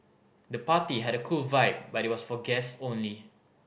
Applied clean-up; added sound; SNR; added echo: none; none; none; none.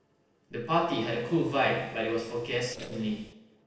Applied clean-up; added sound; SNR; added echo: neural separator model SepFormer DNS4.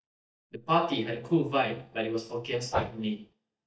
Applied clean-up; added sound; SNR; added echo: neural mask model DeepFilterNet 3.